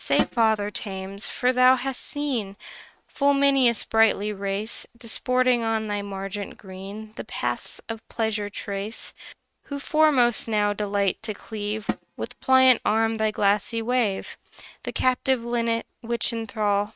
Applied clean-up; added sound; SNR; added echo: neural mask model RNNoise.